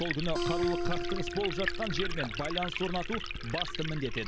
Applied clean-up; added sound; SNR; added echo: none; Liquid + Acoustic guitar; -1 dB; none.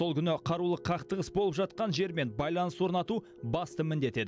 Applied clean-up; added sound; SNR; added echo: none; none; none; none.